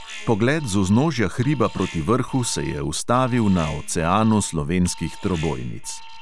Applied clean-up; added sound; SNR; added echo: none; Alarm; 13 dB; none.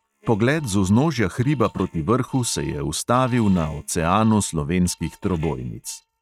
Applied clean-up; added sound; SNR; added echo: neural mask model RNNoise.